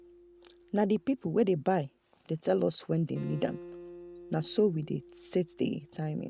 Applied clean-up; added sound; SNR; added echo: none; Acoustic guitar; 19 dB; none.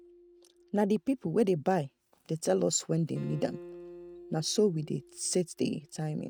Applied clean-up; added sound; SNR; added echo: neural mask model RNNoise.